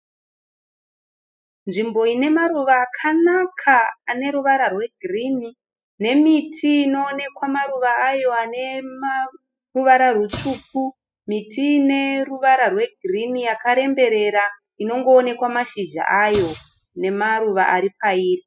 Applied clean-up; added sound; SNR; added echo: classical method spectral subtraction.